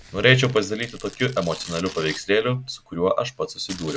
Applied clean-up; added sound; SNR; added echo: none; Tearing; 18 dB; none.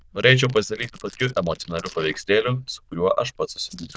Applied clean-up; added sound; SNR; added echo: neural diffusion model UNIVERSE++.